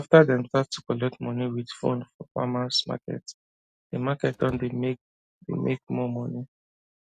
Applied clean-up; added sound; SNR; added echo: neural mask model RNNoise.